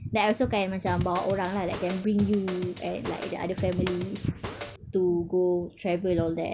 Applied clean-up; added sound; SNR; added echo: none; Scratching (performance technique); 10 dB; none.